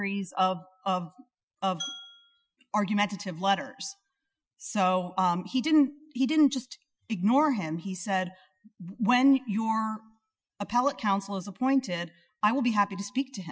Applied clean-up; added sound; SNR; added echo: classical method Wiener filter.